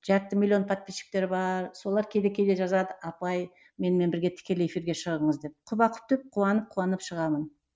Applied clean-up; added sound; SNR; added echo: none; none; none; none.